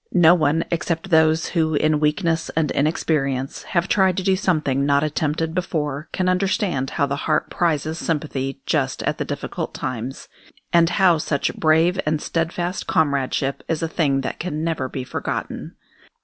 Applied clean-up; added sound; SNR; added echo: none; none; none; none.